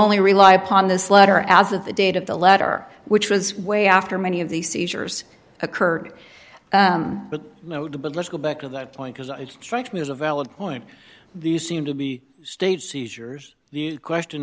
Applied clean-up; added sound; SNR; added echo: none; none; none; none.